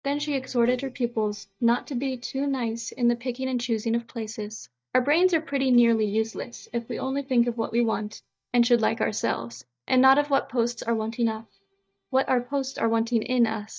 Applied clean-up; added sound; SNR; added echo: neural mask model DeepFilterNet 3.